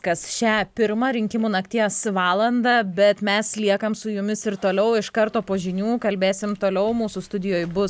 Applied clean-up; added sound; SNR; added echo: none; none; none; none.